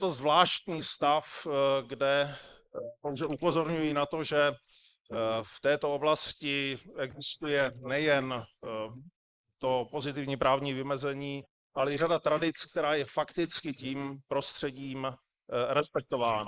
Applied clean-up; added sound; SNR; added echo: neural mask model Resemble Enhance denoiser.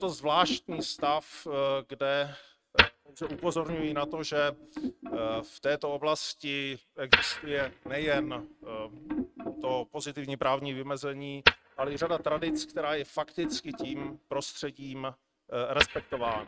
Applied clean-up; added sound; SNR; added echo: neural mask model RNNoise.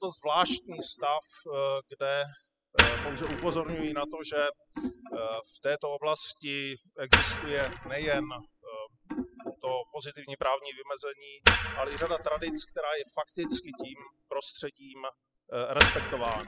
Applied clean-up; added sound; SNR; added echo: classical method spectral subtraction.